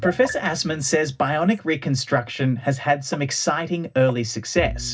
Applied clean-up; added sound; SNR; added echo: none; none; none; reverberation time 0.4 s.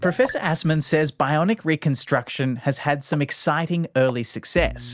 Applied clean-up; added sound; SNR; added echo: none; none; none; none.